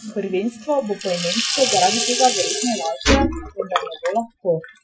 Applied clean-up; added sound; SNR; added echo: classical method Wiener filter.